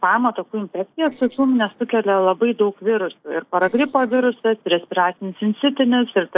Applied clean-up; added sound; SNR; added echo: neural separator model SepFormer DNS4.